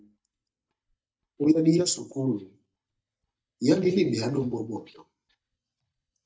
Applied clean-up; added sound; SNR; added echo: neural mask model DeepFilterNet 3.